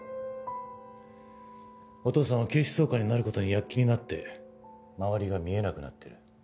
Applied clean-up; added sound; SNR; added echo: none; none; none; none.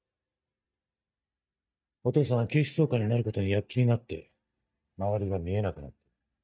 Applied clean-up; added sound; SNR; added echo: neural mask model DeepFilterNet 3.